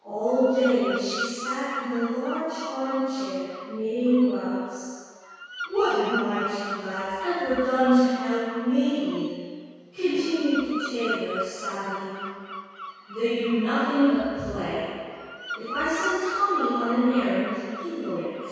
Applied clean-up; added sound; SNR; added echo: none; Bird vocalization, bird call, bird song; 12 dB; reverberation time 2.0 s.